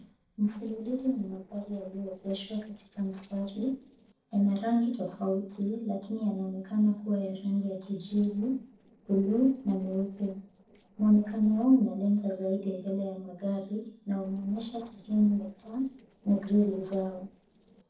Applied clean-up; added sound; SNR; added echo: neural separator model SepFormer DNS4.